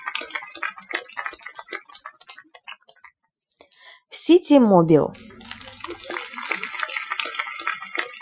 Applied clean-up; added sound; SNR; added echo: classical method Wiener filter.